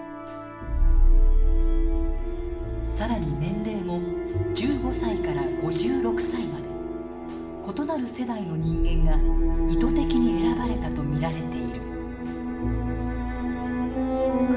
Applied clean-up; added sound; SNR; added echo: none; Bowed string instrument; 15 dB; reverberation time 0.9 s.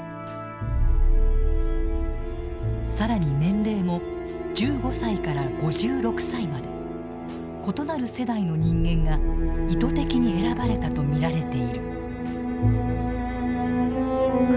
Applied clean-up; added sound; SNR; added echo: none; none; none; none.